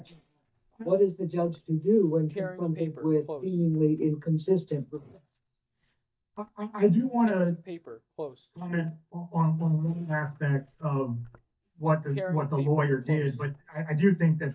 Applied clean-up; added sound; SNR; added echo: neural mask model DeepFilterNet 3.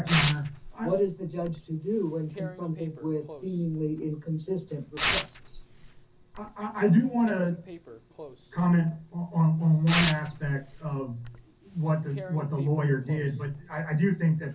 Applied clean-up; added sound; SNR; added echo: none; Tearing; 10 dB; reverberation time 0.3 s.